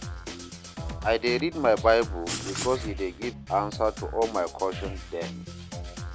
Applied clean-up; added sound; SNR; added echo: none; Writing + Drum kit; 8 dB; none.